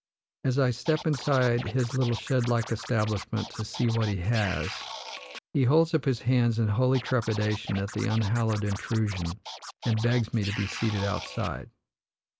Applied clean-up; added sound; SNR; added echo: none; Scratching (performance technique); 14 dB; none.